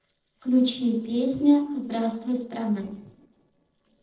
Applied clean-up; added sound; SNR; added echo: neural separator model SepFormer DNS4.